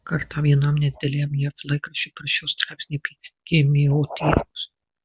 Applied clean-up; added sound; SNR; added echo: none; none; none; none.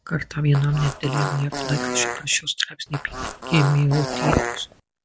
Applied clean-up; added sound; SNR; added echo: none; Fart; 6 dB; none.